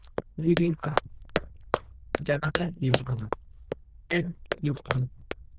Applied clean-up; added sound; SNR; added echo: neural diffusion model UNIVERSE++.